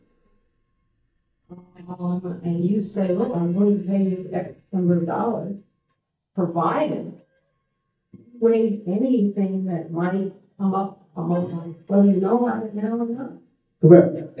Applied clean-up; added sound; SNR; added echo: neural mask model DeepFilterNet 3.